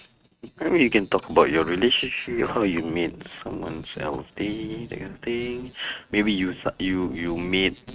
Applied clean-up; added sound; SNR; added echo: neural mask model RNNoise.